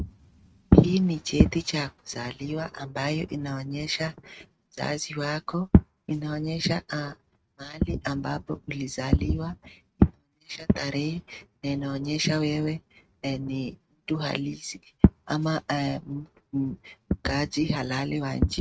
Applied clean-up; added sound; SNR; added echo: neural mask model RNNoise.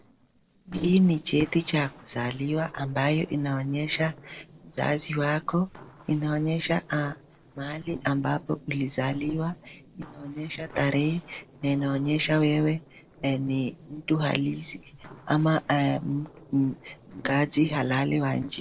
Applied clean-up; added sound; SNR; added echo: neural separator model SepFormer DNS4.